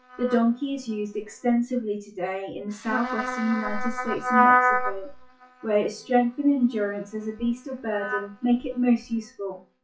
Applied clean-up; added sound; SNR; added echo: classical method WPE with log-MMSE.